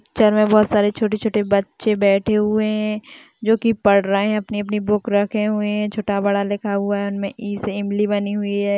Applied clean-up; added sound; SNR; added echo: none; none; none; none.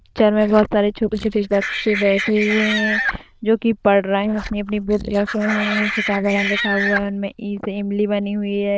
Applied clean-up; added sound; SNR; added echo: neural diffusion model UNIVERSE++.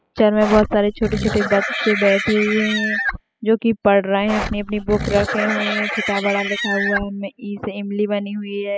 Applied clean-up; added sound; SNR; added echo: classical method spectral subtraction.